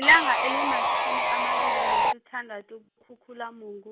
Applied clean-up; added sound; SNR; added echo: none; Sawing; -4 dB; none.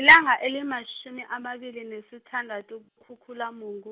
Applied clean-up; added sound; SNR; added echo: none; none; none; none.